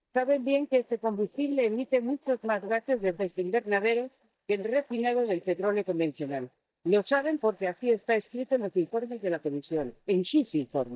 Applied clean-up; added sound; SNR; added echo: neural mask model DeepFilterNet 3.